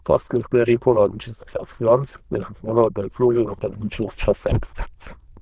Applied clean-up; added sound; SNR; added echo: neural diffusion model UNIVERSE++.